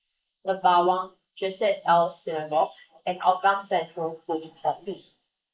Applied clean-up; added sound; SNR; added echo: neural mask model Resemble Enhance denoiser.